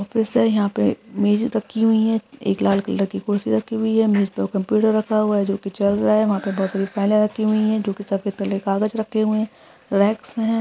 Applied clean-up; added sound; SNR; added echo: none; none; none; none.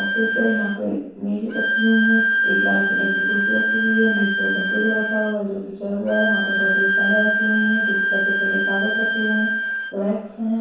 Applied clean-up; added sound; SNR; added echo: none; Bowed string instrument; -2 dB; reverberation time 0.7 s.